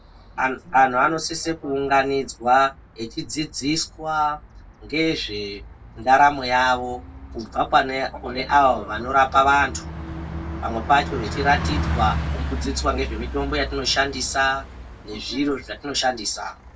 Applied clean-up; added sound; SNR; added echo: none; Bus; 10 dB; reverberation time 0.1 s.